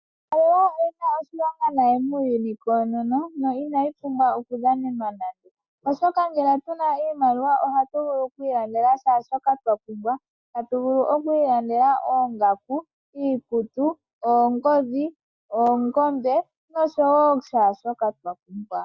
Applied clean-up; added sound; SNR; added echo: none; none; none; none.